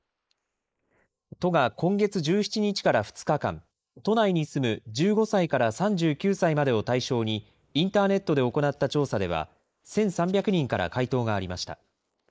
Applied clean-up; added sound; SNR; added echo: neural mask model Resemble Enhance denoiser.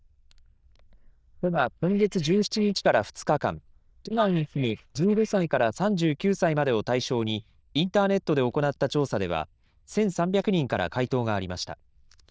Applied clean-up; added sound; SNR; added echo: neural diffusion model UNIVERSE++.